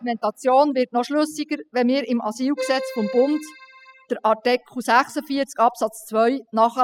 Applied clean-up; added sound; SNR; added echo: classical method spectral subtraction.